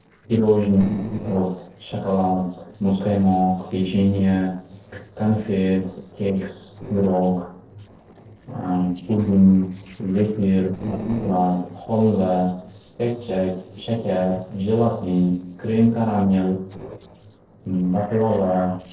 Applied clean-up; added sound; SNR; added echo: neural separator model SepFormer DNS4.